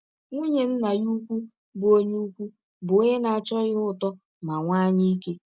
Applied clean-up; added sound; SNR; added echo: none; none; none; none.